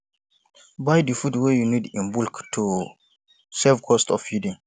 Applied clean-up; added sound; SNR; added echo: none; none; none; none.